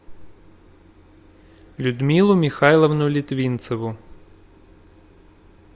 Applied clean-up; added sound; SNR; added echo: none; none; none; none.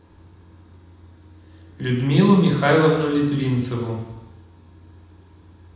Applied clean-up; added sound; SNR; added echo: none; none; none; reverberation time 1.0 s.